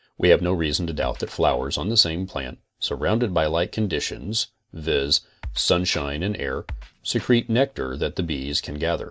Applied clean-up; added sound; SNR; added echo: neural mask model DeepFilterNet 3.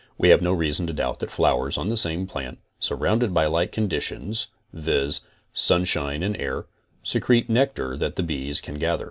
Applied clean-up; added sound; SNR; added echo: none; none; none; none.